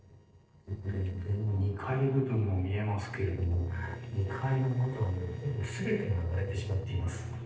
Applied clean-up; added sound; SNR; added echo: neural separator model SepFormer DNS4.